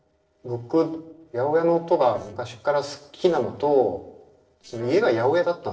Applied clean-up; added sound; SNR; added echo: neural separator model SepFormer DNS4.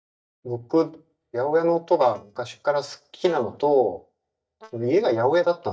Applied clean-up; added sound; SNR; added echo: neural mask model DeepFilterNet 3.